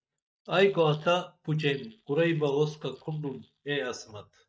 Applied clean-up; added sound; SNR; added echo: neural mask model DeepFilterNet 3.